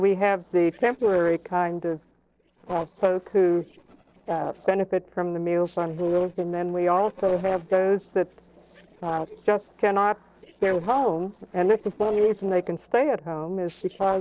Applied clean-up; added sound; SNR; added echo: neural separator model SepFormer DNS4.